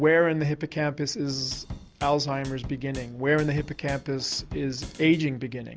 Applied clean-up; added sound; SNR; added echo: none; Drum / Drum kit; 14 dB; none.